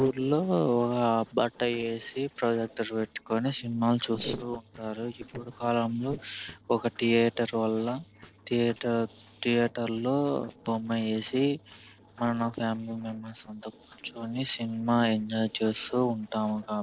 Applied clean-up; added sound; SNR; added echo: neural separator model SepFormer DNS4.